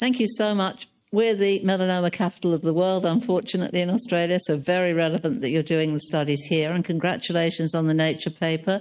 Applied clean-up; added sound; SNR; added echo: neural mask model RNNoise.